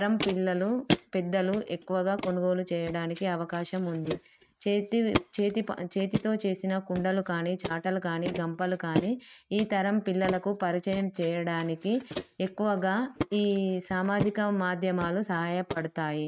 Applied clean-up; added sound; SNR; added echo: neural mask model RNNoise.